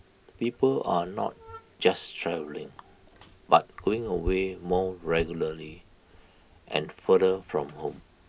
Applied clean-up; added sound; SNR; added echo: none; Bicycle; 16 dB; none.